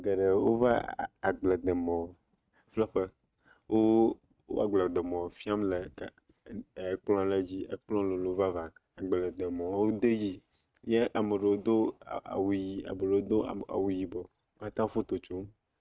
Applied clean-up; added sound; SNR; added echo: neural mask model RNNoise.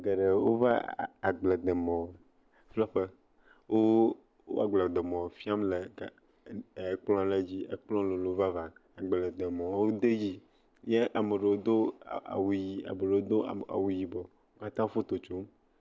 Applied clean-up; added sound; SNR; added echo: none; none; none; none.